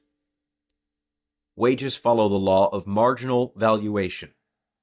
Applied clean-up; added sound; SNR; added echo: neural mask model DeepFilterNet 3.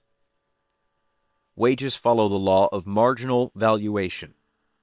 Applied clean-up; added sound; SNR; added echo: neural separator model SepFormer WHAM!.